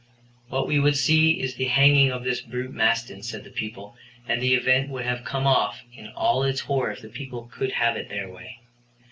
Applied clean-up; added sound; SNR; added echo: none; none; none; none.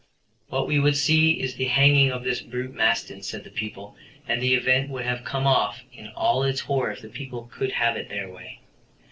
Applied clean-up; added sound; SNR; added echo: neural separator model SepFormer DNS4.